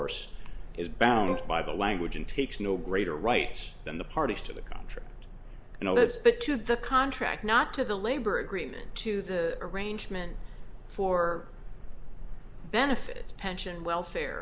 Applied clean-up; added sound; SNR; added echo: none; Bowed string instrument; 10 dB; none.